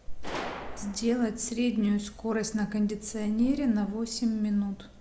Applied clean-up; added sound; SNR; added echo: none; Gunshot, gunfire; 17 dB; none.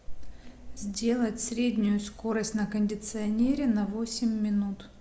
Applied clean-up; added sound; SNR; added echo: none; none; none; none.